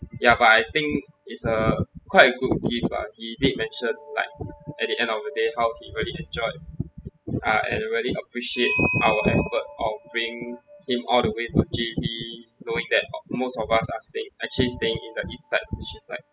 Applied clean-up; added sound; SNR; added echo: classical method spectral subtraction.